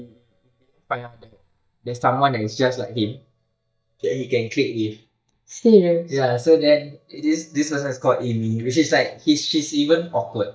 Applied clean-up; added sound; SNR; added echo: neural mask model DeepFilterNet 3.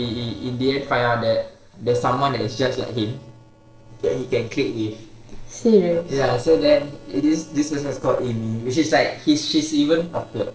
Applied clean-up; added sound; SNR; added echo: neural separator model SepFormer DNS4.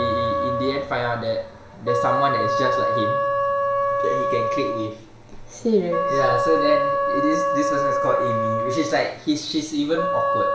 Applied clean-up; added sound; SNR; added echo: none; Wind instrument, woodwind instrument; -2 dB; reverberation time 1.0 s.